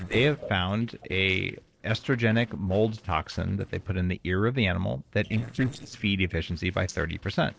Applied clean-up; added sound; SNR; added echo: neural separator model SepFormer DNS4.